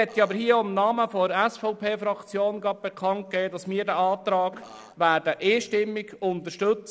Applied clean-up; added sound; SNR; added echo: neural separator model SepFormer DNS4.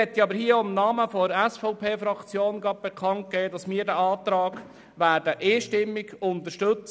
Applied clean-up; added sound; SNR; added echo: none; none; none; none.